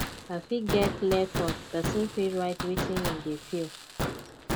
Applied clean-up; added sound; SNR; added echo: none; Fireworks; 3 dB; none.